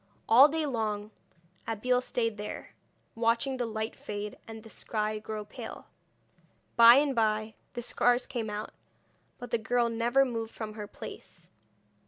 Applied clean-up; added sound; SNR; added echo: none; none; none; none.